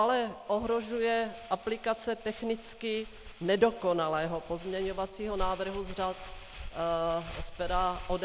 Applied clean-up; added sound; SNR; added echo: none; Crumpling, crinkling; 11 dB; none.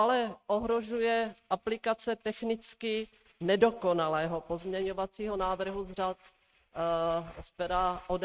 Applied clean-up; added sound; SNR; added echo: neural mask model RNNoise.